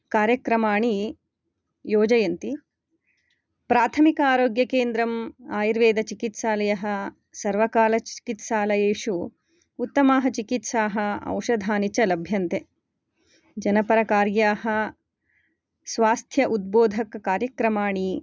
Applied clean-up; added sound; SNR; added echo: none; none; none; none.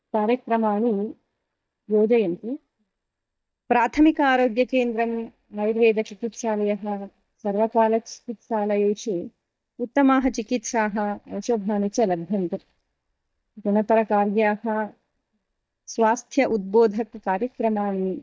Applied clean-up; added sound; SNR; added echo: neural mask model DeepFilterNet 3.